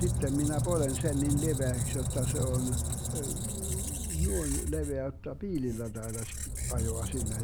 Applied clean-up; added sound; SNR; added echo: none; Squeak; -1 dB; none.